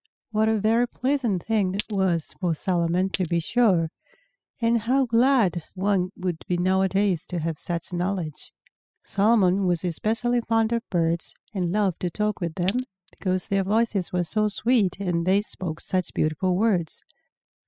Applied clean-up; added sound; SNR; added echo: classical method spectral subtraction.